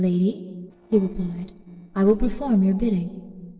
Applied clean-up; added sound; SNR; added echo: neural separator model SepFormer DNS4.